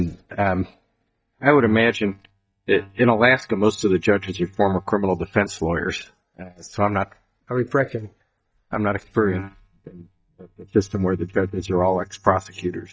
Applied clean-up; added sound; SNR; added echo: neural mask model DeepFilterNet 3.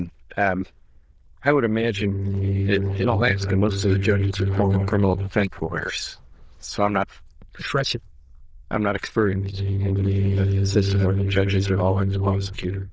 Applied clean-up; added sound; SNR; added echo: neural diffusion model UNIVERSE++.